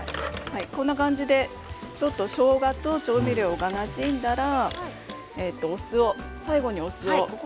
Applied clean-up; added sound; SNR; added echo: none; none; none; none.